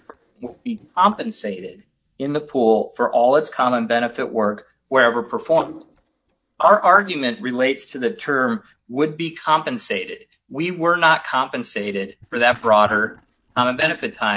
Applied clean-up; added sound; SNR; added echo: neural mask model DeepFilterNet 3.